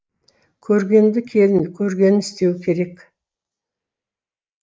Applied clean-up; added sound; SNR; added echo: neural mask model Resemble Enhance denoiser.